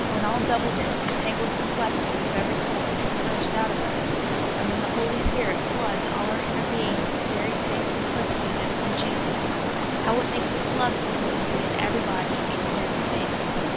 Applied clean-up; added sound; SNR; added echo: none; Stream; -5 dB; none.